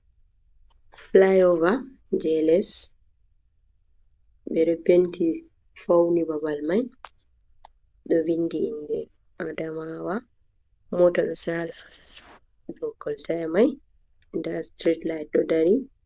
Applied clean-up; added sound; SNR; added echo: neural diffusion model UNIVERSE++.